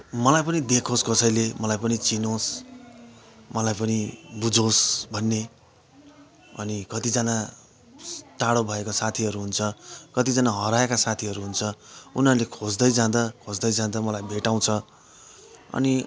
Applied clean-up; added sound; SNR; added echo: none; none; none; none.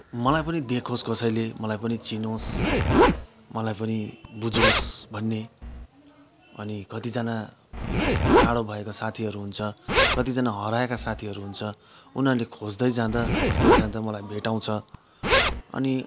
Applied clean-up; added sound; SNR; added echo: none; Zipper (clothing); -1 dB; none.